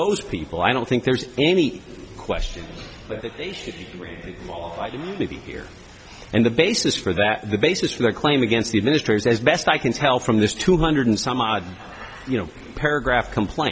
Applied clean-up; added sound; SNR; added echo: none; none; none; none.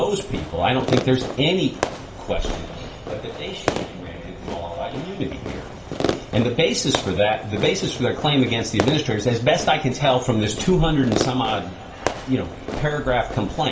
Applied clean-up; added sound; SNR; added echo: none; Fireworks; 8 dB; reverberation time 0.3 s.